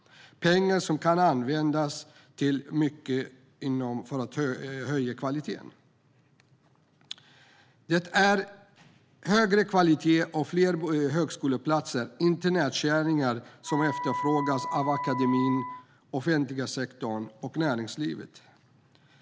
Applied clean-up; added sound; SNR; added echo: none; Wind instrument, woodwind instrument; 6 dB; none.